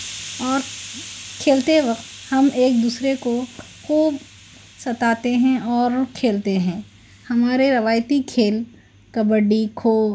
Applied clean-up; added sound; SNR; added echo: none; Hiss; 20 dB; none.